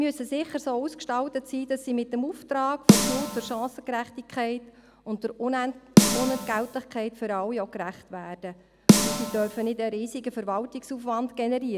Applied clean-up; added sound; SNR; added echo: none; Snare drum; -5 dB; none.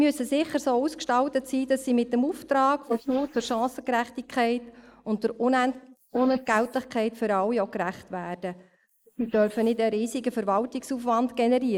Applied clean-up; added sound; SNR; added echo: neural mask model Resemble Enhance denoiser.